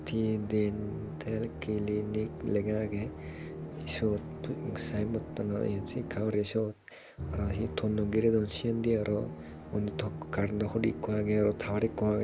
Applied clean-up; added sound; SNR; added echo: none; Musical instrument; 9 dB; none.